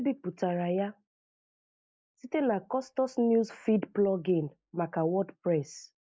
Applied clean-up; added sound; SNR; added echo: neural mask model Resemble Enhance denoiser.